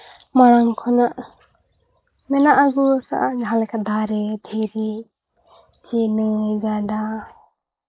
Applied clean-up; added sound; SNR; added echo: neural mask model Resemble Enhance denoiser.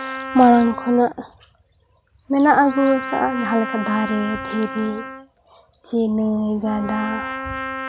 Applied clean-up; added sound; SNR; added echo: none; Trumpet; 10 dB; none.